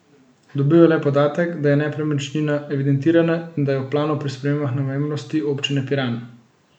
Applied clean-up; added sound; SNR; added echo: none; none; none; none.